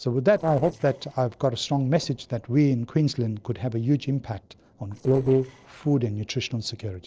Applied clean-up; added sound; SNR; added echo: neural separator model SepFormer DNS4.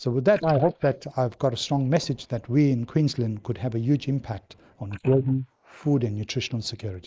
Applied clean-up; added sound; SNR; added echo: neural mask model Resemble Enhance denoiser.